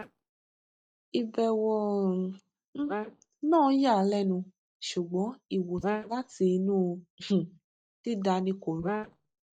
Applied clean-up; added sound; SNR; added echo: neural mask model DeepFilterNet 3.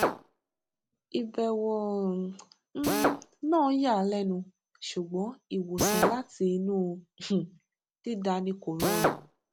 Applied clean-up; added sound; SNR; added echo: none; Drill; 4 dB; none.